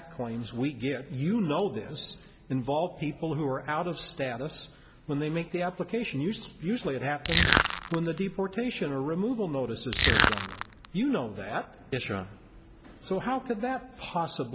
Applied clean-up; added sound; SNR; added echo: none; Crushing; -5 dB; none.